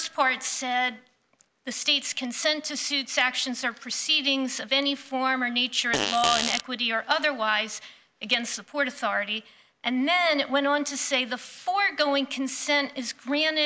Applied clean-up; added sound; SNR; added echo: none; Fart; 0 dB; none.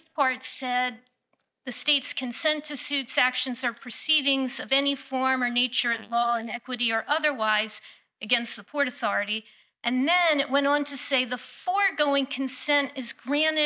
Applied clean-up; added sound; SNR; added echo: neural mask model DeepFilterNet 3.